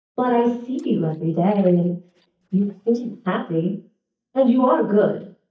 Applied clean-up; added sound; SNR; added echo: neural mask model DeepFilterNet 3.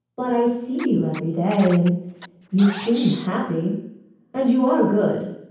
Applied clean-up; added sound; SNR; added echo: none; Scratching (performance technique); 15 dB; reverberation time 0.9 s.